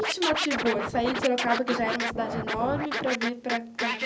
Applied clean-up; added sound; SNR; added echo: none; Scratching (performance technique); 2 dB; none.